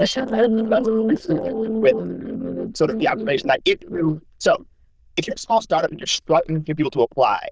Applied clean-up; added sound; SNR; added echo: neural diffusion model UNIVERSE++.